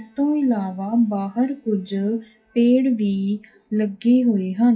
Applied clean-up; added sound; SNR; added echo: classical method WPE with log-MMSE.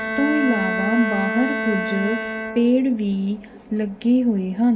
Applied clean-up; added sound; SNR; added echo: none; Bowed string instrument; 6 dB; reverberation time 1.9 s.